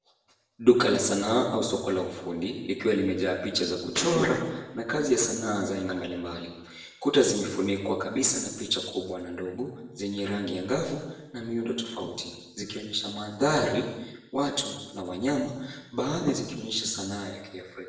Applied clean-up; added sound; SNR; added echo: neural separator model SepFormer DNS4.